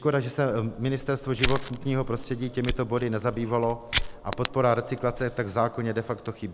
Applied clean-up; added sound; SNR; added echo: none; Fire; 8 dB; none.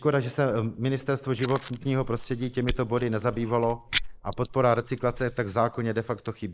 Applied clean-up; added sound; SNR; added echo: neural mask model Resemble Enhance denoiser.